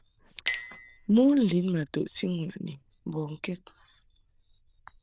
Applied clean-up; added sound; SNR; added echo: neural diffusion model UNIVERSE++.